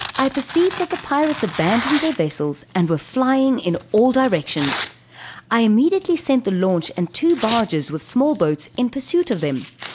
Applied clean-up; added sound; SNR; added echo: none; Tearing; 11 dB; none.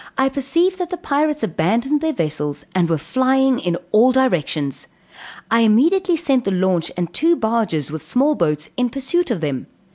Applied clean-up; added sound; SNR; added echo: none; none; none; none.